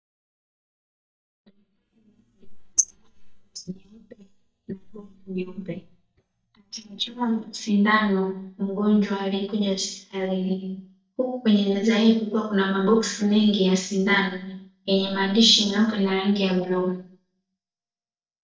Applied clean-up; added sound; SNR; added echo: neural mask model DeepFilterNet 3.